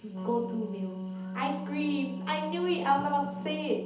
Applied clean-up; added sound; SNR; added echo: none; Wind instrument, woodwind instrument; 6 dB; reverberation time 2.2 s.